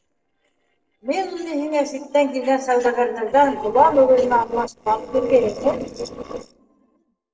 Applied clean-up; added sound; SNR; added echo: neural separator model SepFormer DNS4.